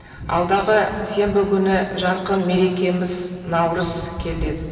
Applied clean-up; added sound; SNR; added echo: none; Thunder; 14 dB; reverberation time 2.6 s.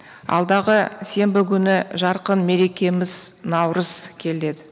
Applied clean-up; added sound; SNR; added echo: none; none; none; none.